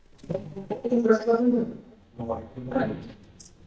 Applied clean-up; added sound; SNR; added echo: neural mask model DeepFilterNet 3.